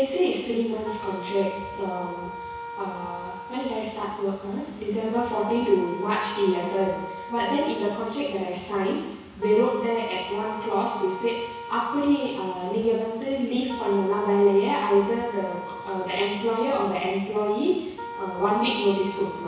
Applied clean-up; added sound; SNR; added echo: none; Wind instrument, woodwind instrument; 12 dB; reverberation time 1.1 s.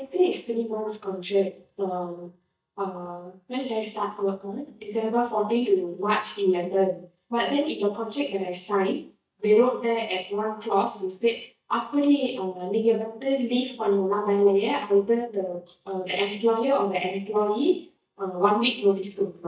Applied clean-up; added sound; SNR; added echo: neural mask model DeepFilterNet 3.